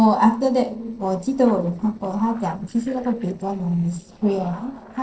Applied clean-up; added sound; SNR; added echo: neural separator model SepFormer DNS4.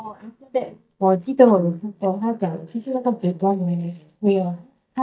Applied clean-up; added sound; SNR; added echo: neural mask model DeepFilterNet 3.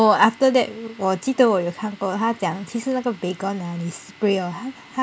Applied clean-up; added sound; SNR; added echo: none; none; none; none.